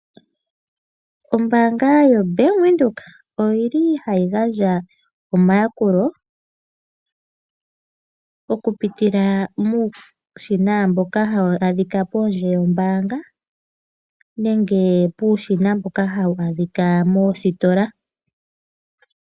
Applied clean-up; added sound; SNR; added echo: none; none; none; none.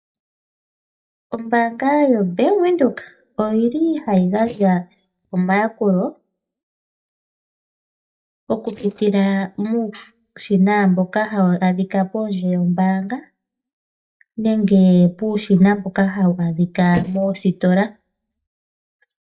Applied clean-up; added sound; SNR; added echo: neural mask model DeepFilterNet 3.